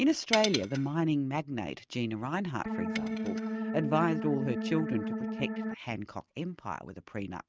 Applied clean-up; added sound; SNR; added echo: neural mask model RNNoise.